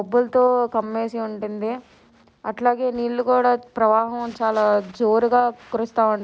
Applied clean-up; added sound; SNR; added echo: none; none; none; none.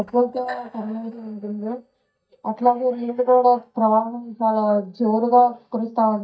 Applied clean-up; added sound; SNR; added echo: neural mask model DeepFilterNet 3.